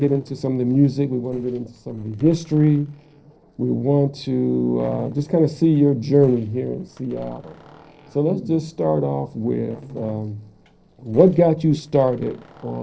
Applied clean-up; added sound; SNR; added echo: neural separator model SepFormer DNS4.